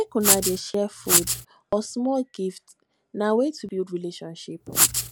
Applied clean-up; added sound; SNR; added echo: none; Writing; -4 dB; none.